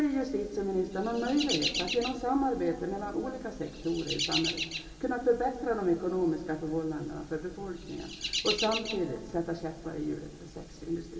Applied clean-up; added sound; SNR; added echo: none; Chirp, tweet; 6 dB; reverberation time 2.0 s.